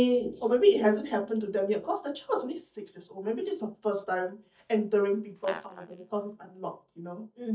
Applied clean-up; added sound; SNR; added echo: neural mask model DeepFilterNet 3.